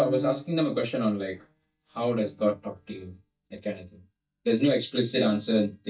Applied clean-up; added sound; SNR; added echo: neural mask model DeepFilterNet 3.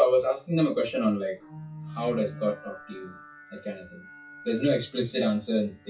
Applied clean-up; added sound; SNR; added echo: classical method WPE with log-MMSE.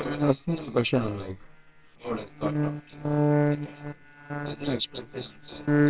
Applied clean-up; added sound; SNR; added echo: neural separator model SepFormer WHAMR!.